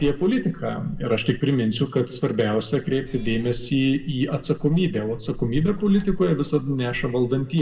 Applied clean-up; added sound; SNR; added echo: none; Meow / Purr; 13 dB; reverberation time 0.7 s.